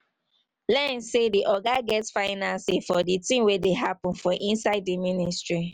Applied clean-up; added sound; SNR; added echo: none; none; none; none.